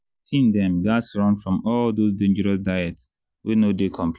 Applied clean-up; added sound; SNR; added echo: none; none; none; none.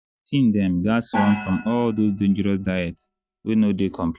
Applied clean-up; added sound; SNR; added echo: neural mask model RNNoise.